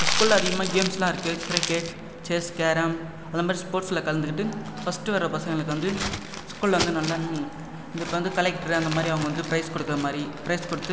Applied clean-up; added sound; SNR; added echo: none; Crumpling, crinkling; 9 dB; none.